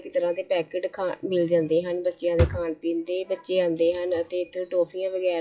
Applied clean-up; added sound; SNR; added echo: classical method WPE with log-MMSE.